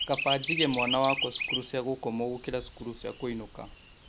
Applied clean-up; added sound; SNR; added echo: none; Chirp, tweet; 4 dB; none.